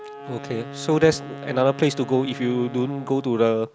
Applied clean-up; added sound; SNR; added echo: none; Wind instrument, woodwind instrument; 14 dB; none.